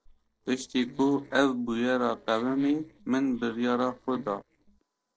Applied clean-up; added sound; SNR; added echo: neural separator model SepFormer DNS4.